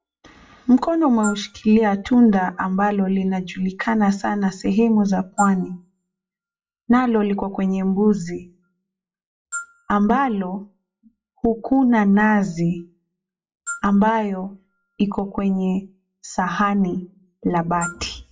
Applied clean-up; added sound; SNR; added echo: classical method WPE with log-MMSE.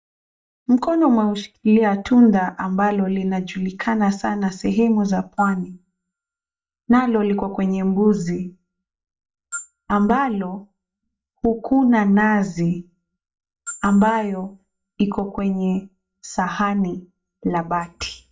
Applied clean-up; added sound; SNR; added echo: neural mask model DeepFilterNet 3.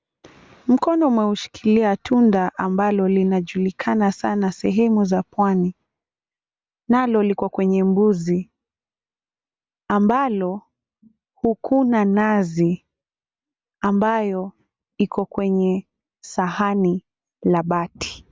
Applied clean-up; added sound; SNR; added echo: none; none; none; none.